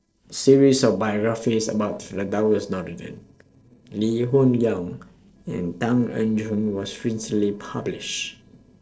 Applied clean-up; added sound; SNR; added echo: neural separator model SepFormer DNS4.